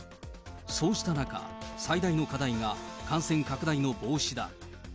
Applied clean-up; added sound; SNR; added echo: none; Wind instrument, woodwind instrument; 14 dB; none.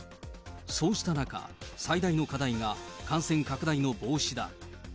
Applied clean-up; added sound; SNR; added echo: none; none; none; none.